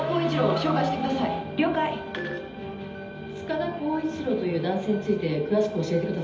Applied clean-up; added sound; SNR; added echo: none; none; none; reverberation time 1.2 s.